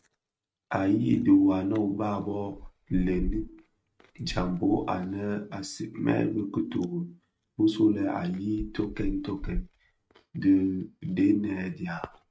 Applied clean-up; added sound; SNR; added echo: neural mask model RNNoise.